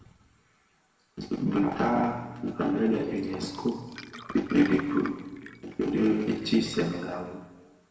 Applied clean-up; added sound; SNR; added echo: none; Glass; 17 dB; reverberation time 1.3 s.